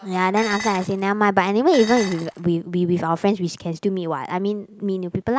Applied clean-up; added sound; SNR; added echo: none; Dishes, pots, and pans; 12 dB; none.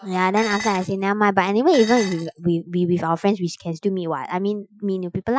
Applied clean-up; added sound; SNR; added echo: classical method Wiener filter.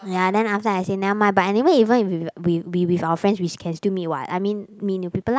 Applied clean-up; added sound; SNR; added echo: none; none; none; none.